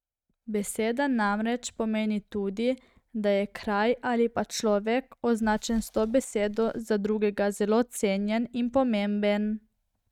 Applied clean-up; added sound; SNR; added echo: neural mask model RNNoise.